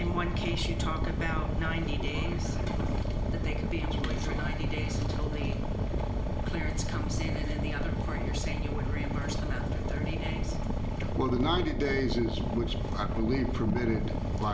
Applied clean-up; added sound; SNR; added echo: none; Boat, Water vehicle; -3 dB; reverberation time 0.2 s.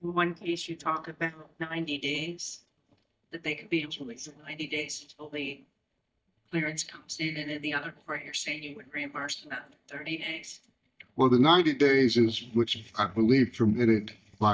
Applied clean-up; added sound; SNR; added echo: neural mask model DeepFilterNet 3.